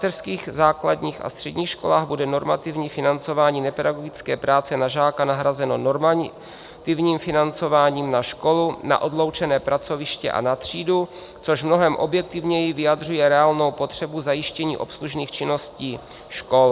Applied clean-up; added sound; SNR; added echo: none; none; none; none.